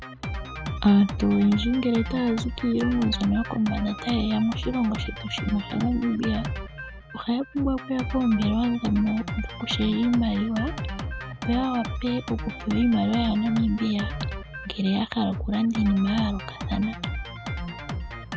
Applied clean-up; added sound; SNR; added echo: none; Drum kit; 7 dB; none.